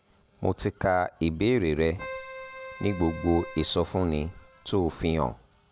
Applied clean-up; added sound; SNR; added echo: none; Keyboard (musical); 15 dB; none.